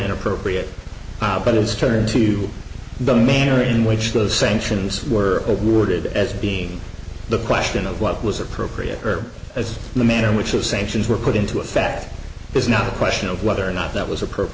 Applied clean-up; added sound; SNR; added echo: none; none; none; none.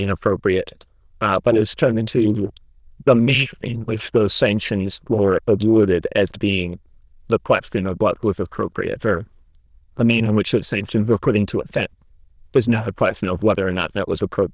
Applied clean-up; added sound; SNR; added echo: neural diffusion model UNIVERSE++.